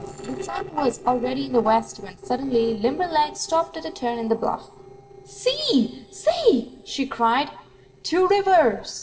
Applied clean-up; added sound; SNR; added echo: neural separator model SepFormer DNS4.